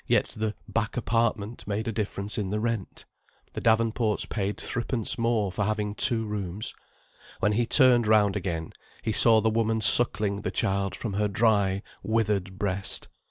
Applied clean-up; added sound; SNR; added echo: none; none; none; none.